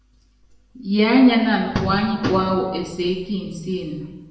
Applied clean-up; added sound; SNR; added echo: none; none; none; reverberation time 1.0 s.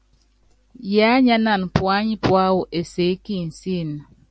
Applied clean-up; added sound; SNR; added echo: none; none; none; none.